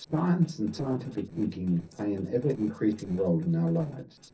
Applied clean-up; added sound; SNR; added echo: neural separator model SepFormer DNS4.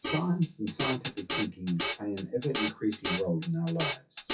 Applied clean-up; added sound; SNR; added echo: classical method WPE with log-MMSE.